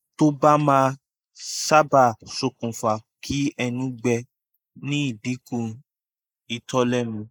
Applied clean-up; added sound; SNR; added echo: neural mask model Resemble Enhance denoiser.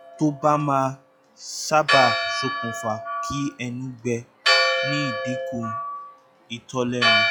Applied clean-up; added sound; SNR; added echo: classical method log-MMSE.